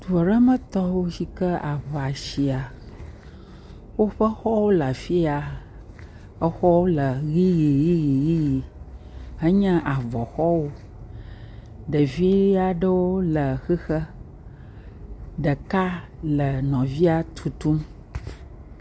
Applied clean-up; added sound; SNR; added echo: none; none; none; none.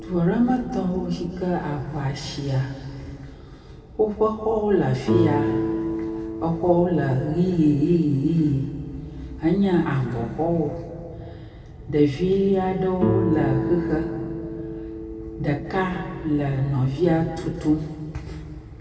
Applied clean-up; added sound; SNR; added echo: none; Guitar; 8 dB; reverberation time 2.3 s.